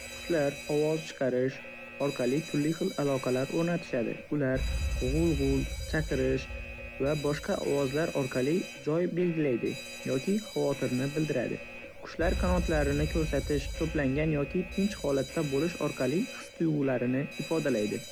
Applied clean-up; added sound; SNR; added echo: none; Alarm; 8 dB; none.